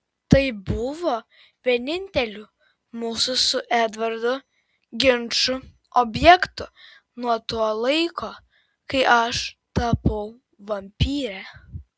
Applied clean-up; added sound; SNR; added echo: none; none; none; none.